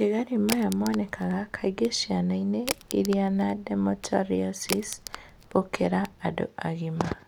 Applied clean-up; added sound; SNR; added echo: none; Crack; 13 dB; none.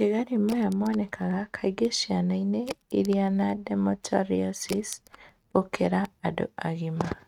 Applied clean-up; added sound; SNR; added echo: neural mask model RNNoise.